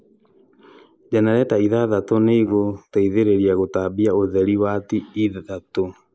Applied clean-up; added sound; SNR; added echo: neural mask model Resemble Enhance denoiser.